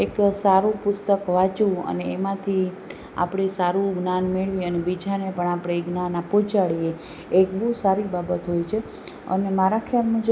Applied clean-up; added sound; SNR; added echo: none; none; none; none.